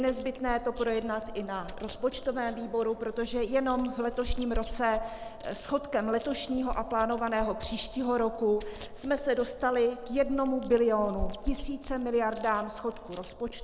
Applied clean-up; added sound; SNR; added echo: none; Chewing, mastication; 10 dB; none.